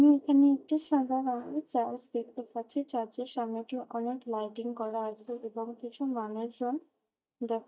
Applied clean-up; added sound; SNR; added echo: neural mask model DeepFilterNet 3.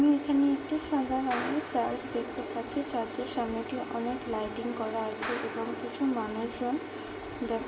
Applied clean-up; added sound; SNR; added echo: none; Clapping; 13 dB; reverberation time 1.8 s.